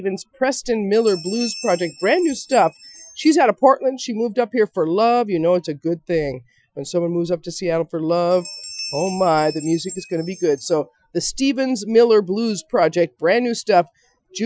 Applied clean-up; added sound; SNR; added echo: classical method Wiener filter.